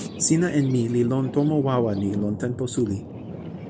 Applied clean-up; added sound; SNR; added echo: none; Thunder; 11 dB; none.